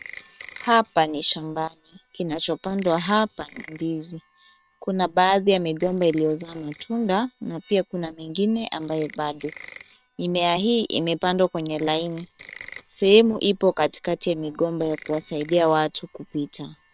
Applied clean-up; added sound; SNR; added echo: neural separator model SepFormer WHAM!.